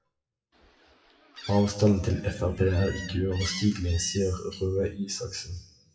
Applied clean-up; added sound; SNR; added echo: classical method WPE with log-MMSE.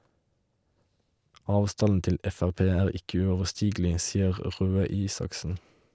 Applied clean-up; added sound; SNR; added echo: none; none; none; none.